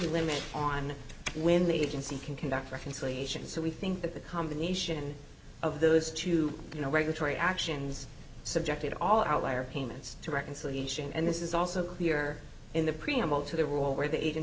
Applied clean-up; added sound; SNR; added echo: none; none; none; none.